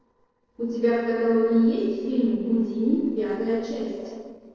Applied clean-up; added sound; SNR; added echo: neural separator model SepFormer DNS4.